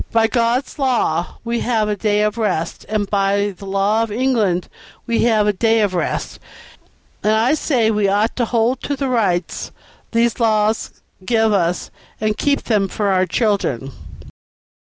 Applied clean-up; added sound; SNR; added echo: none; none; none; none.